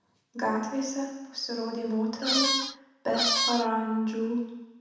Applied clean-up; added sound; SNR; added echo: none; Squeak; -3 dB; reverberation time 1.0 s.